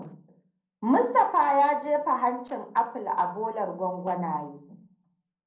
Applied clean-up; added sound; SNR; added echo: neural separator model SepFormer DNS4.